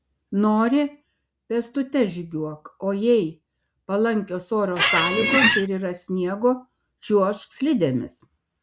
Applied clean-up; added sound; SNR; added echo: none; Squeak; -4 dB; none.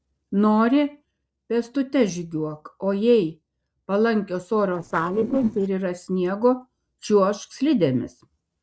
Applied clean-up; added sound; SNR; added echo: neural separator model SepFormer DNS4.